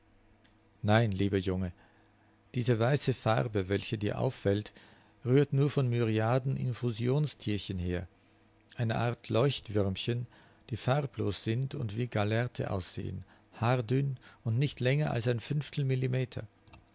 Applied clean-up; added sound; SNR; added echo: none; none; none; none.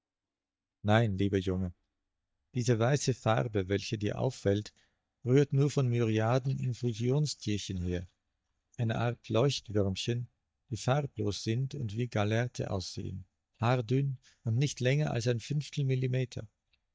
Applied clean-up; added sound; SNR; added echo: neural mask model DeepFilterNet 3.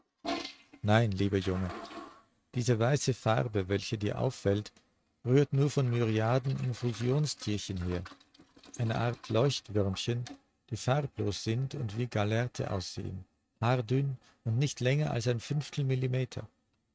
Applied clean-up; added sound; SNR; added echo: neural mask model RNNoise.